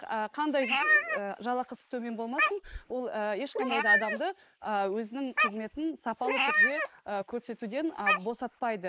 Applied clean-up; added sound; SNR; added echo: neural mask model Resemble Enhance denoiser.